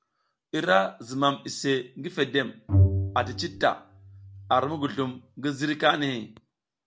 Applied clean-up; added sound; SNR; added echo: none; Bowed string instrument; 0 dB; none.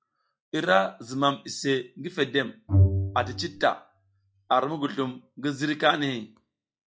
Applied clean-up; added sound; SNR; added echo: classical method log-MMSE.